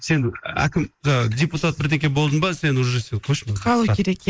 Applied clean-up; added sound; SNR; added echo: neural mask model Resemble Enhance denoiser.